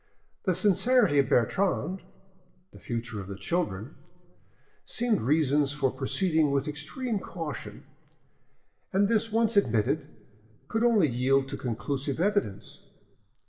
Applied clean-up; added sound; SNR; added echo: none; none; none; reverberation time 1.9 s.